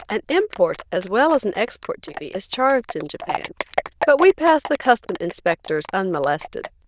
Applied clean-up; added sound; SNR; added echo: neural diffusion model UNIVERSE++.